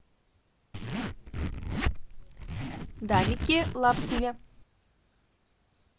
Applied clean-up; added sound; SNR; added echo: none; Zipper (clothing); 0 dB; none.